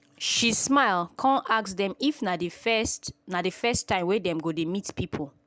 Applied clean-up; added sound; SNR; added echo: none; none; none; none.